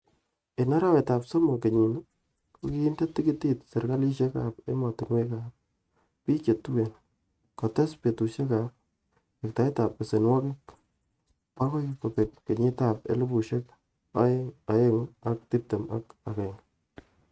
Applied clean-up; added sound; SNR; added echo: neural mask model RNNoise.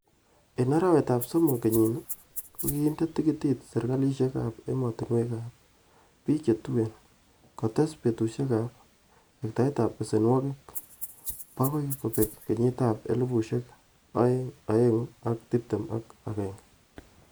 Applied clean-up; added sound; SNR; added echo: none; Rattle (instrument); 10 dB; none.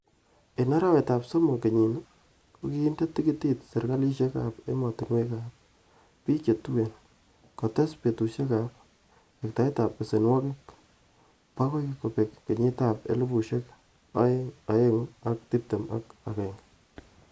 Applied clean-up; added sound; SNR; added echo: none; none; none; none.